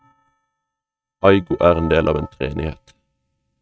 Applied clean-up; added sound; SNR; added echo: neural mask model RNNoise.